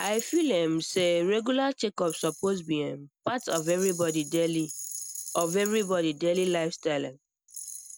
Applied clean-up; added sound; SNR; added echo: none; Rattle; 14 dB; none.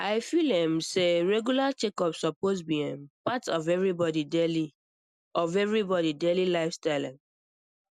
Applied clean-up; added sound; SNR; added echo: none; none; none; none.